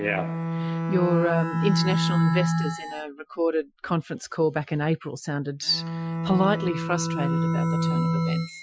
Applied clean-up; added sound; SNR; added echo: classical method Wiener filter.